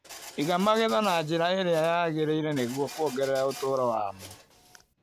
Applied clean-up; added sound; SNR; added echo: none; Printer; 18 dB; none.